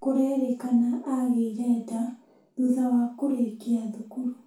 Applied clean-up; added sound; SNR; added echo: none; none; none; reverberation time 0.3 s.